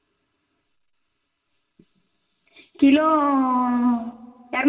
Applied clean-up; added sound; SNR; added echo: none; none; none; reverberation time 2.3 s.